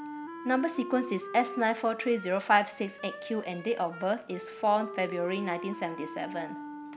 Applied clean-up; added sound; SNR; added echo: none; Wind instrument, woodwind instrument; 11 dB; none.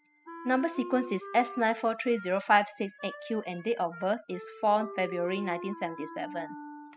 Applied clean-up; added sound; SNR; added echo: classical method spectral subtraction.